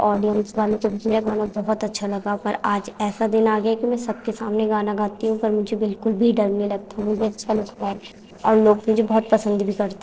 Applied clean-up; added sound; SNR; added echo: neural separator model SepFormer DNS4.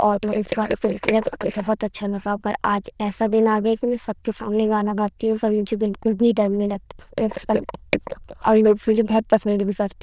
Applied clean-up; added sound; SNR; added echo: neural diffusion model UNIVERSE++.